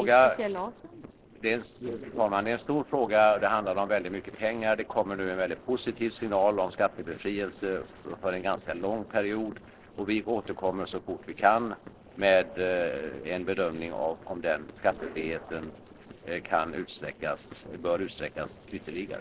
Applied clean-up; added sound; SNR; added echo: neural separator model SepFormer DNS4.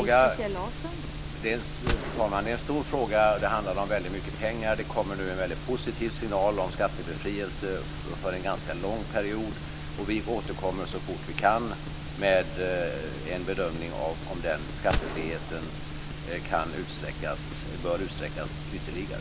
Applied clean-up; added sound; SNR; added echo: none; Gunshot, gunfire; 8 dB; none.